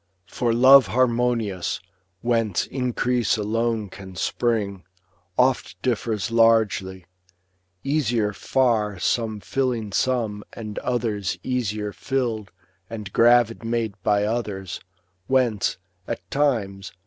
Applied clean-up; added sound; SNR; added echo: none; none; none; none.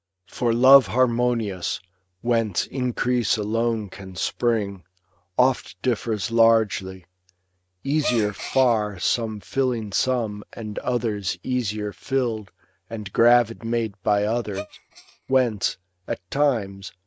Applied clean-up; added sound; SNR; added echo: neural mask model RNNoise.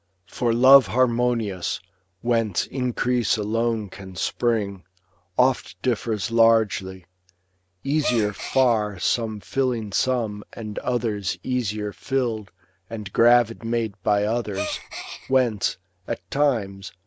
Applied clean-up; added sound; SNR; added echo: none; Gasp; 10 dB; none.